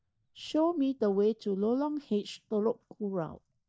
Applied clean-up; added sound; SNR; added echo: neural mask model DeepFilterNet 3.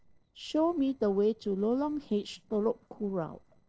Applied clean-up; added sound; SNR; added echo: neural separator model SepFormer DNS4.